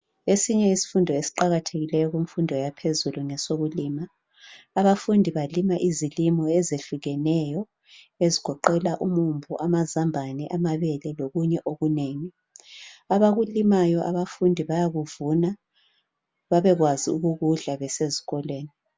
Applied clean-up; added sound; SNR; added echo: none; none; none; none.